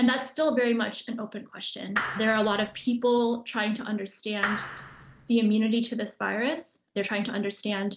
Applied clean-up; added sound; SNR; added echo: none; Clapping; 7 dB; none.